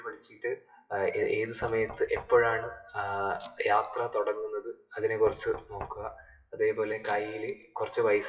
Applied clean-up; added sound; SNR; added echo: classical method WPE with log-MMSE.